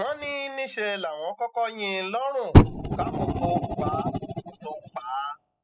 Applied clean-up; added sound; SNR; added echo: classical method spectral subtraction.